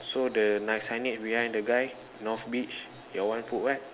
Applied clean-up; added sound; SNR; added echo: none; none; none; none.